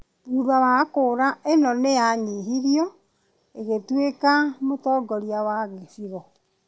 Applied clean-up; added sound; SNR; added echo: none; none; none; none.